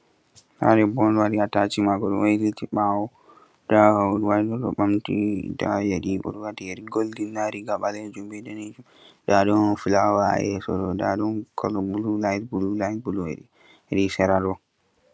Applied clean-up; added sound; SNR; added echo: none; none; none; none.